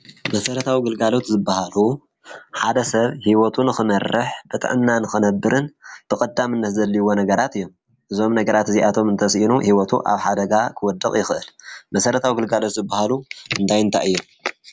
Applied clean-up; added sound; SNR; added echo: none; none; none; none.